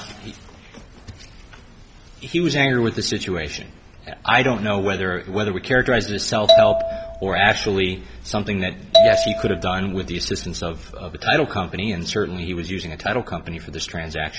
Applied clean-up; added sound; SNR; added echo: none; Marimba, xylophone; -3 dB; none.